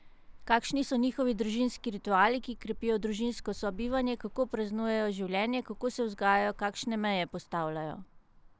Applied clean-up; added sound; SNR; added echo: none; Traffic noise, roadway noise; 17 dB; none.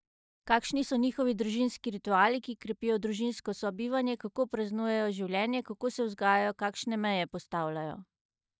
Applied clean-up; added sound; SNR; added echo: neural mask model DeepFilterNet 3.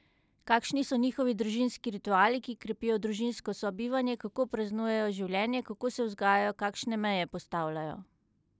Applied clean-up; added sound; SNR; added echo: none; none; none; none.